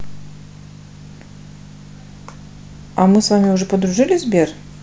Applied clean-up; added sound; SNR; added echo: none; none; none; none.